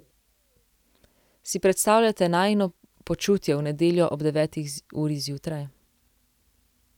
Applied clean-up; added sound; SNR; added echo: none; none; none; none.